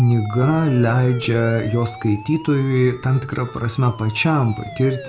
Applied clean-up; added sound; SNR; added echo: none; Siren; 17 dB; reverberation time 0.9 s.